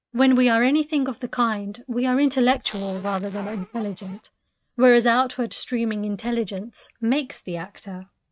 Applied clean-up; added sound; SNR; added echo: neural mask model RNNoise.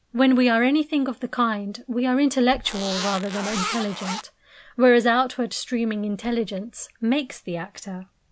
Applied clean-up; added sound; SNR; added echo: none; Zipper (clothing); 7 dB; none.